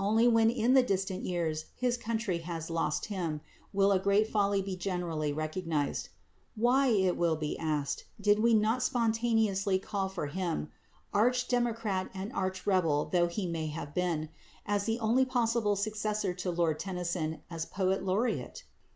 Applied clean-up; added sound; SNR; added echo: none; none; none; none.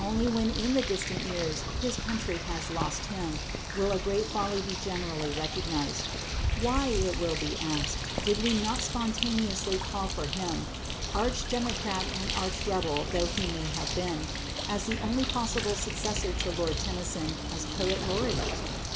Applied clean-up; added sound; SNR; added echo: none; Bird; 1 dB; none.